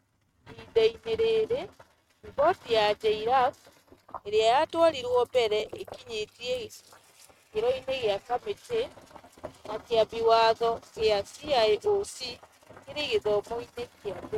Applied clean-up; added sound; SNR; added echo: neural mask model RNNoise.